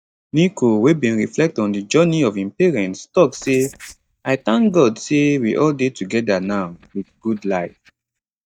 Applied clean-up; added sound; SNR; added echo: neural mask model DeepFilterNet 3.